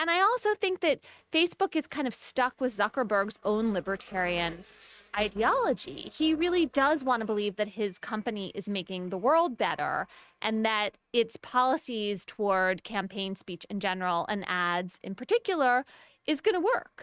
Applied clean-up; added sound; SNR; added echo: neural mask model RNNoise.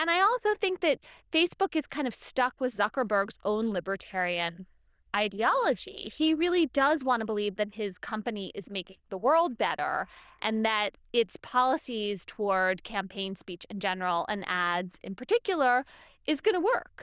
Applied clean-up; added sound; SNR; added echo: neural diffusion model UNIVERSE++.